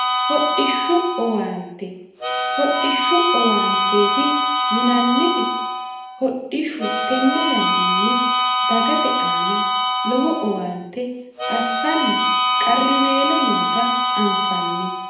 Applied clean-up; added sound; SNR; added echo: none; Harmonica; -3 dB; reverberation time 0.8 s.